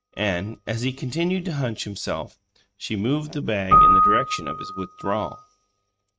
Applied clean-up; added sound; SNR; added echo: neural mask model RNNoise.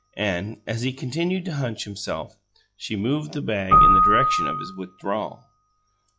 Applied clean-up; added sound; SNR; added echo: classical method log-MMSE.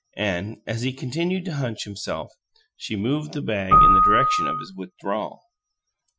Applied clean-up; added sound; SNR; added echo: classical method Wiener filter.